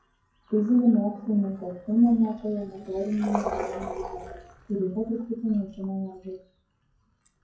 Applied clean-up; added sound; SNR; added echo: classical method WPE with log-MMSE.